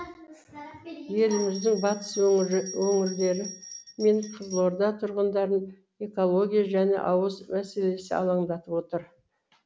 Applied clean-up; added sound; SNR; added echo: none; Bell; 14 dB; none.